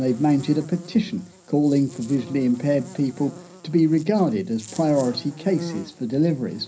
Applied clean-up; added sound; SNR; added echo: none; Buzz; 18 dB; reverberation time 0.5 s.